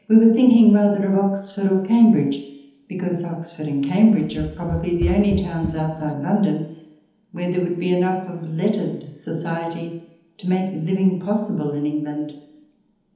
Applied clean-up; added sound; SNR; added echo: none; Run; 8 dB; reverberation time 1.3 s.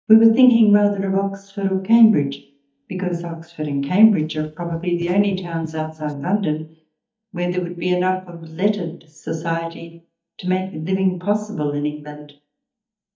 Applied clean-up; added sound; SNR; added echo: neural mask model DeepFilterNet 3.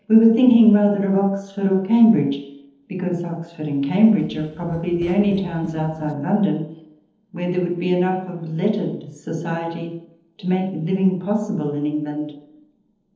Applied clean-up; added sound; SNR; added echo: neural separator model SepFormer DNS4.